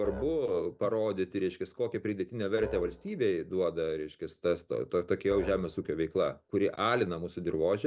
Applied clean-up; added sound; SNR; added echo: none; Musical instrument; 17 dB; none.